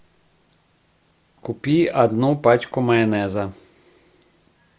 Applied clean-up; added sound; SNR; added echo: none; none; none; none.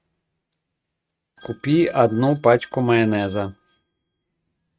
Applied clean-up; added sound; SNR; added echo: neural mask model RNNoise.